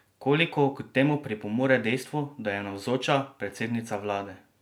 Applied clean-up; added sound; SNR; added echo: none; none; none; none.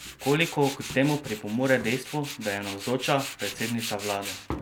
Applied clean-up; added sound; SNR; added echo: none; Tools; 10 dB; none.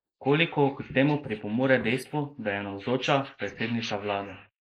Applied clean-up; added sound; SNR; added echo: neural mask model Resemble Enhance denoiser.